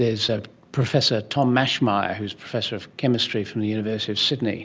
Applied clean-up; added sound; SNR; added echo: none; none; none; none.